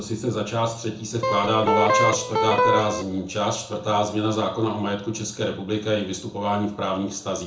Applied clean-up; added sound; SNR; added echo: none; Electric guitar; -3 dB; reverberation time 0.5 s.